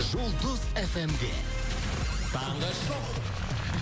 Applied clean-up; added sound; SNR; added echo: none; Car; 16 dB; none.